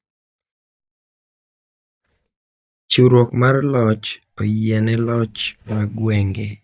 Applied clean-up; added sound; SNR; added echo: neural mask model DeepFilterNet 3.